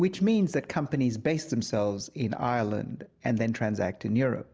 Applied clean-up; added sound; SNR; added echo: none; none; none; none.